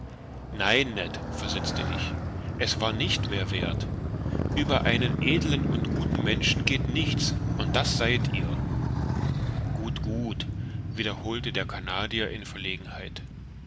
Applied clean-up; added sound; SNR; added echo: none; Motorcycle; -2 dB; none.